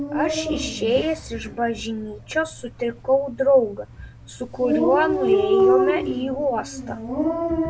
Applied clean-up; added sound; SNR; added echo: none; Dog; 1 dB; none.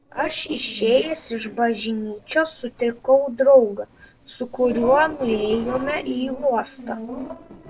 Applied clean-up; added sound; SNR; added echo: neural separator model SepFormer DNS4.